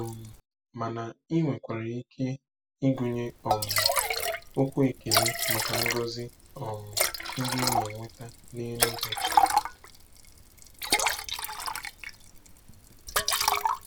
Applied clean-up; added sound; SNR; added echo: none; Liquid; -3 dB; none.